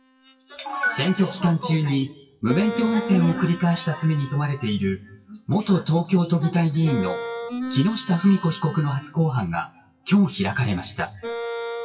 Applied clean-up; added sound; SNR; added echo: classical method WPE with log-MMSE.